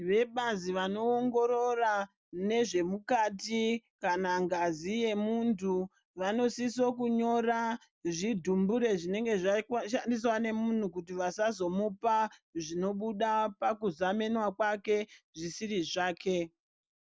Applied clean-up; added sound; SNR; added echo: none; none; none; none.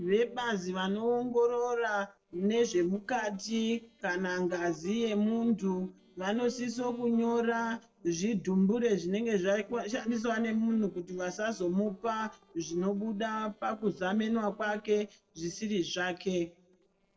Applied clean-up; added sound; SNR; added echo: neural separator model SepFormer DNS4.